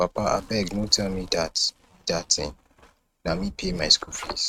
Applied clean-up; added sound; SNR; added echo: neural mask model RNNoise.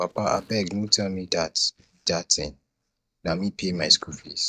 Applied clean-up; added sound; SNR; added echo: neural mask model DeepFilterNet 3.